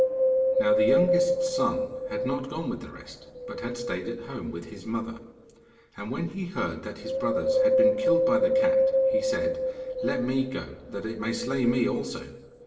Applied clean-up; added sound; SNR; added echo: none; Wind; -4 dB; reverberation time 0.8 s.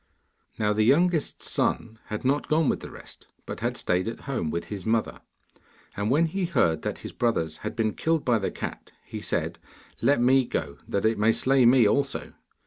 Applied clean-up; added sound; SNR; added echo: none; none; none; none.